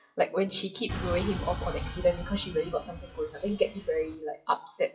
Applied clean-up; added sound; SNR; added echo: classical method WPE with log-MMSE.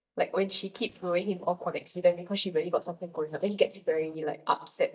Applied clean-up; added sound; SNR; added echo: neural mask model DeepFilterNet 3.